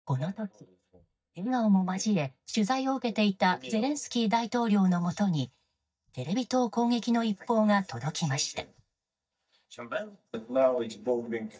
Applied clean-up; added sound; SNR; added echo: neural mask model DeepFilterNet 3.